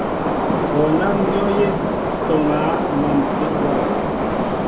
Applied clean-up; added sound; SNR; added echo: none; Subway, metro, underground; -3 dB; reverberation time 0.4 s.